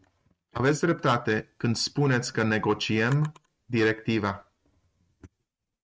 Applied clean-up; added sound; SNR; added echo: neural mask model RNNoise.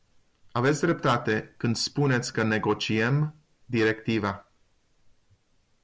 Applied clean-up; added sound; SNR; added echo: none; none; none; none.